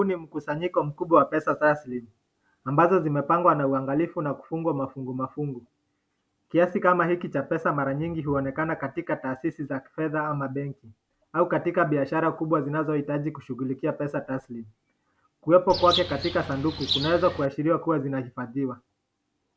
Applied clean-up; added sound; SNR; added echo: none; Bird; 6 dB; none.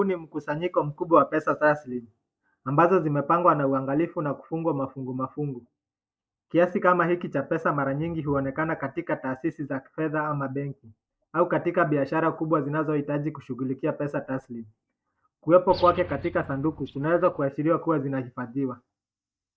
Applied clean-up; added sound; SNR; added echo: neural mask model DeepFilterNet 3.